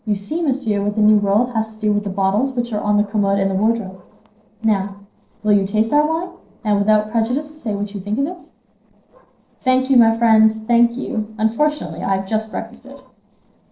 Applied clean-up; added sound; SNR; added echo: neural separator model SepFormer DNS4.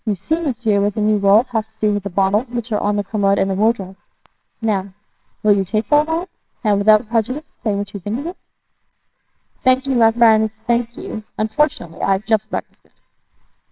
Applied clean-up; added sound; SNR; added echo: neural separator model SepFormer WHAMR!.